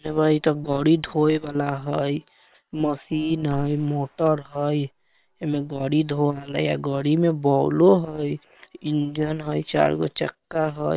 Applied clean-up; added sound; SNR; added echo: neural separator model SepFormer WHAM!.